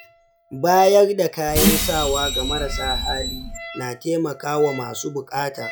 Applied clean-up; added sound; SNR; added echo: classical method log-MMSE.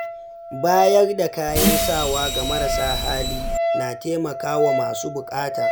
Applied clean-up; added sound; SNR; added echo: none; Wind instrument, woodwind instrument + Bus; 1 dB; none.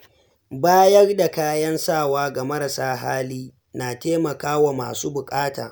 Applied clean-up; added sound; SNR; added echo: none; none; none; none.